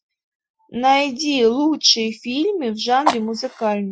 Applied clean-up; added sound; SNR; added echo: classical method Wiener filter.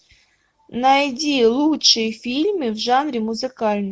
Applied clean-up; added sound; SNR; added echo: none; none; none; none.